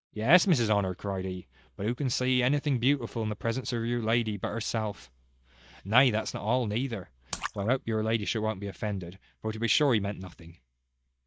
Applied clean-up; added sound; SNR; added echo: neural mask model DeepFilterNet 3.